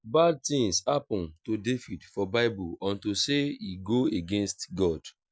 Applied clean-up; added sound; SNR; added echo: none; none; none; none.